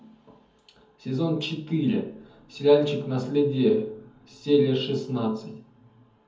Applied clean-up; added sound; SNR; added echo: none; none; none; reverberation time 0.6 s.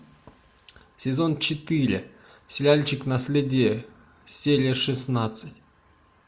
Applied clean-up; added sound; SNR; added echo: none; none; none; none.